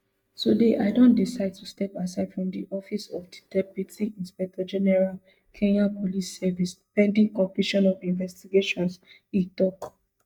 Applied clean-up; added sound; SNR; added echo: neural mask model DeepFilterNet 3.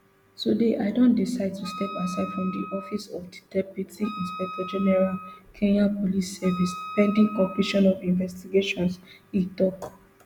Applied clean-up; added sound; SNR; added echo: none; Wind instrument, woodwind instrument; 13 dB; none.